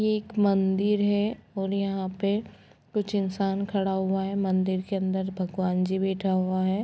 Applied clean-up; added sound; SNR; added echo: none; none; none; none.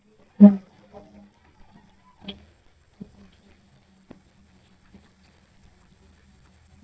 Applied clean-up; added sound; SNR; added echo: neural mask model DeepFilterNet 3.